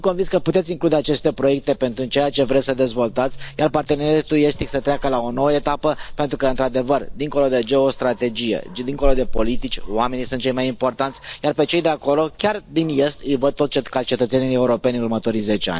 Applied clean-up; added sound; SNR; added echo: none; Dog; 9 dB; none.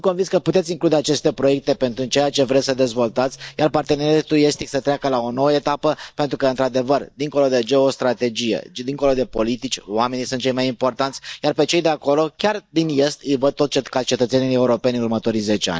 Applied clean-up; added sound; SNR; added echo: neural mask model DeepFilterNet 3.